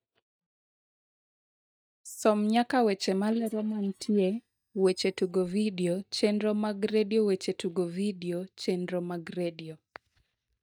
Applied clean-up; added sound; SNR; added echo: neural mask model DeepFilterNet 3.